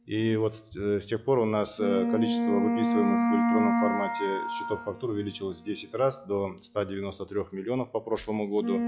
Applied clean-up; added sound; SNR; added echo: classical method log-MMSE.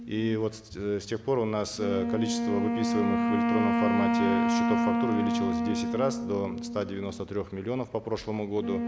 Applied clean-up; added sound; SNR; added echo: none; Wind instrument, woodwind instrument; -2 dB; none.